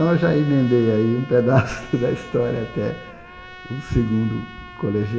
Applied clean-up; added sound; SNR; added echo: none; Trumpet; 19 dB; reverberation time 1.7 s.